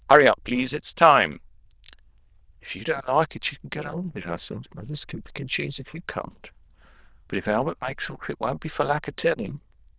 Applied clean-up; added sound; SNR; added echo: neural diffusion model UNIVERSE++.